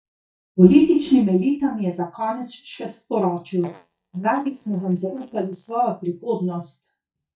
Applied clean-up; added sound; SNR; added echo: neural mask model DeepFilterNet 3.